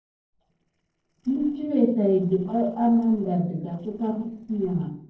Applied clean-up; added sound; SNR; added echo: neural separator model SepFormer DNS4.